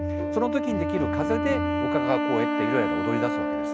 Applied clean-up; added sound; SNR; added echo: none; Wind instrument, woodwind instrument; -2 dB; none.